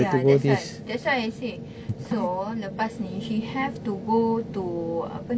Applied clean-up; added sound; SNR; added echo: none; Breathing; 8 dB; none.